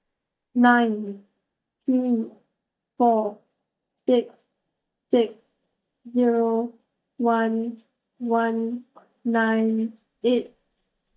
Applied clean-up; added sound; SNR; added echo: neural mask model DeepFilterNet 3.